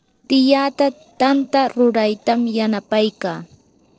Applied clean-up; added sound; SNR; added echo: neural separator model SepFormer DNS4.